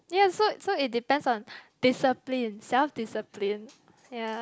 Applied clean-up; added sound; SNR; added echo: none; none; none; none.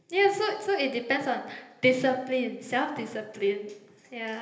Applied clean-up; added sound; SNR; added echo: none; none; none; reverberation time 1.4 s.